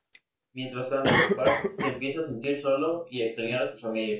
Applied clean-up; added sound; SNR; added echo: none; Cough; 2 dB; reverberation time 0.3 s.